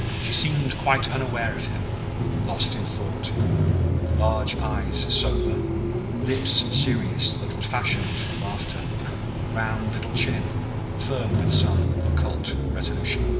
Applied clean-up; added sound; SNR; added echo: none; Bus / Engine; -3 dB; reverberation time 0.8 s.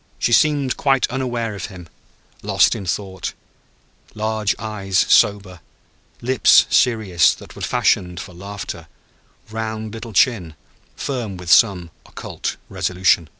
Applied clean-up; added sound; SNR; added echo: none; none; none; none.